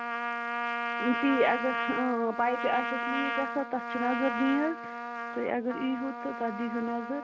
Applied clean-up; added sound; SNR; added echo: none; Trumpet; 3 dB; none.